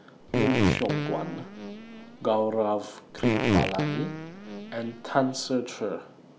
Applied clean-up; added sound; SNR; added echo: none; Fart; -1 dB; none.